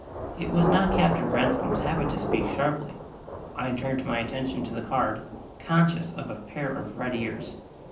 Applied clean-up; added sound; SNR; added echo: none; Thunder / Rain; 5 dB; reverberation time 0.6 s.